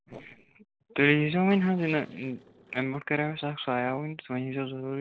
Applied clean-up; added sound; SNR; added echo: neural separator model SepFormer DNS4.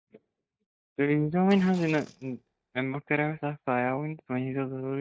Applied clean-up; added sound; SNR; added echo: neural mask model DeepFilterNet 3.